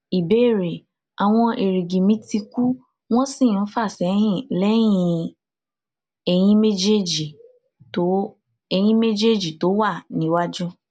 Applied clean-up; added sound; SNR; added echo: none; none; none; none.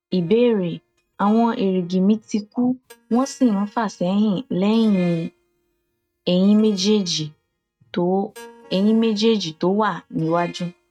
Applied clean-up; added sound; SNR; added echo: neural mask model RNNoise.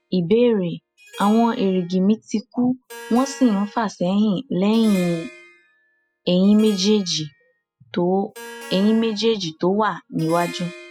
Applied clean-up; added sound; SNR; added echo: classical method spectral subtraction.